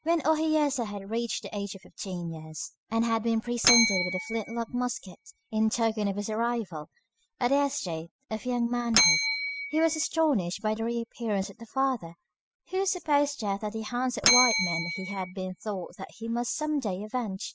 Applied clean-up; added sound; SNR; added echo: classical method spectral subtraction.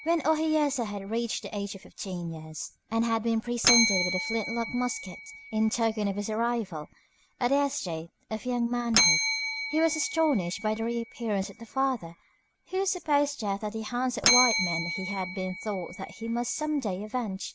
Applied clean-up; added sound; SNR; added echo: none; Bell; 4 dB; none.